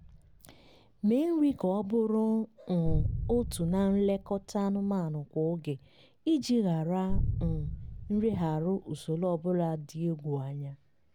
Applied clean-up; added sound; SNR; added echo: none; Boom; 8 dB; none.